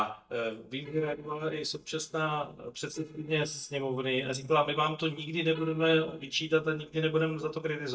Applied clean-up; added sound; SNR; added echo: neural mask model DeepFilterNet 3.